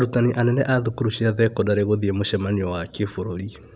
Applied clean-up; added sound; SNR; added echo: none; none; none; none.